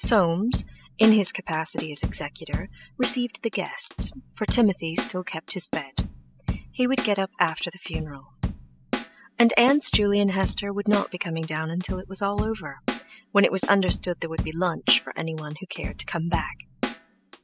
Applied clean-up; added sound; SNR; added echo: none; Drum / Drum kit; 7 dB; none.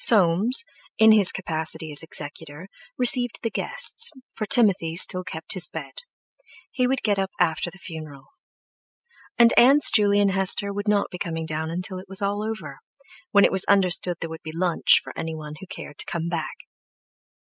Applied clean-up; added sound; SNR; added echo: none; none; none; none.